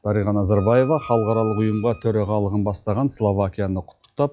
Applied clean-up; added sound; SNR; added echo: classical method log-MMSE.